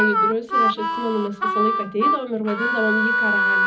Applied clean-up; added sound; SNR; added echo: none; Harmonica; -4 dB; reverberation time 0.4 s.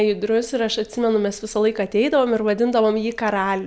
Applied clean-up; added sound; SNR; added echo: none; none; none; none.